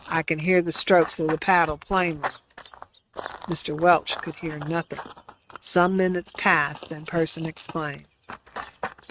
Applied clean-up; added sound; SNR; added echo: neural mask model RNNoise.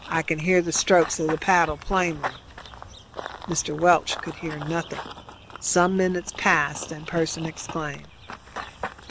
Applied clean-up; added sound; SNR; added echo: none; Run / Bird vocalization, bird call, bird song; 13 dB; none.